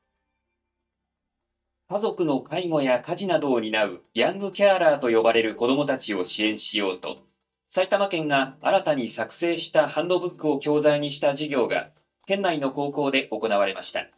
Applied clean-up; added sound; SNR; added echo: neural mask model DeepFilterNet 3.